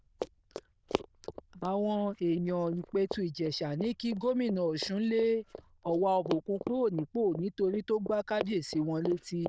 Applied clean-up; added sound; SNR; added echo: neural diffusion model UNIVERSE++.